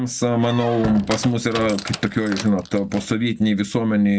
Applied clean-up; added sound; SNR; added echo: none; Squeak; 13 dB; none.